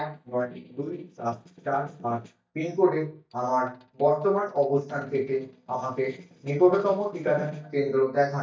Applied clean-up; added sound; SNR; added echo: neural mask model DeepFilterNet 3.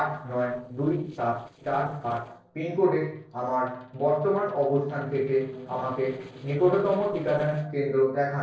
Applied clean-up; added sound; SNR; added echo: neural separator model SepFormer DNS4.